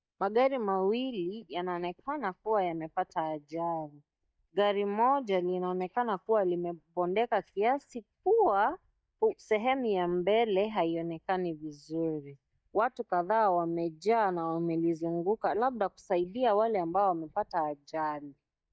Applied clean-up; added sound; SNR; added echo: neural mask model DeepFilterNet 3.